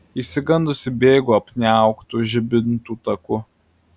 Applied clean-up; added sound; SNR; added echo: none; none; none; none.